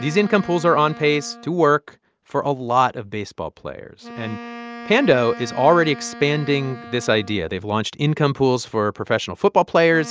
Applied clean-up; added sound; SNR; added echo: none; Wind instrument, woodwind instrument; 18 dB; none.